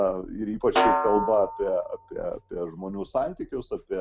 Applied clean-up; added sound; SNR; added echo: none; Snare drum; 1 dB; none.